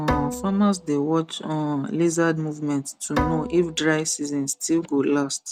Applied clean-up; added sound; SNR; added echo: none; Bowed string instrument; 9 dB; none.